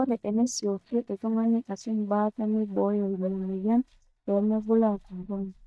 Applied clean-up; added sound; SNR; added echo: neural mask model DeepFilterNet 3.